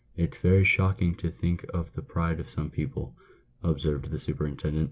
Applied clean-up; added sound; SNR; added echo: none; none; none; none.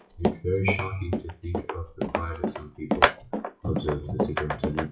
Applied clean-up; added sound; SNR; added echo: classical method WPE with log-MMSE.